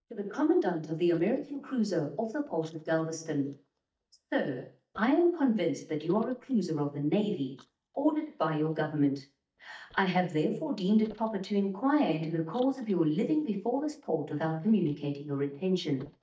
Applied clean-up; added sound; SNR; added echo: neural mask model DeepFilterNet 3.